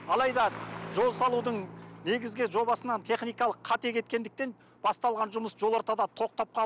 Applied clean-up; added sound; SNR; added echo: none; none; none; none.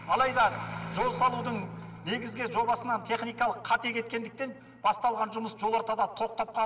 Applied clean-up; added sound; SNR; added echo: none; none; none; reverberation time 2.4 s.